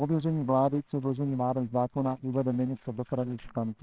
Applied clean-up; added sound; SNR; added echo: neural separator model SepFormer WHAMR!.